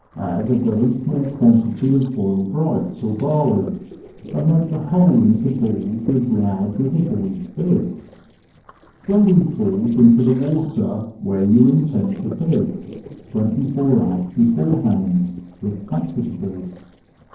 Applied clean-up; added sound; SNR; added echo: neural separator model SepFormer DNS4.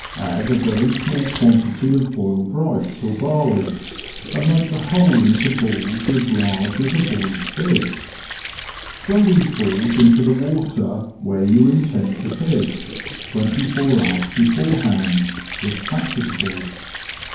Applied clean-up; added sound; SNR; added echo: none; Sink (filling or washing) / Water; 11 dB; reverberation time 0.9 s.